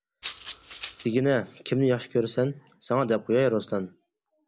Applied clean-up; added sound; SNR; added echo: none; Rattle (instrument); -3 dB; none.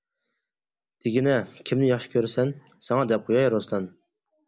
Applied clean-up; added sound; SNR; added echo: none; none; none; none.